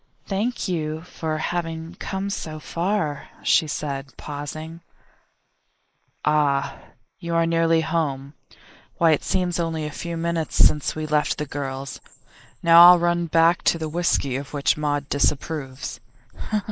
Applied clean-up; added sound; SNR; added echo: neural mask model Resemble Enhance denoiser.